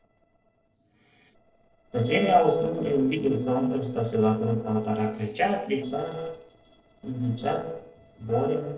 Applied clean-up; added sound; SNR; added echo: neural separator model SepFormer DNS4.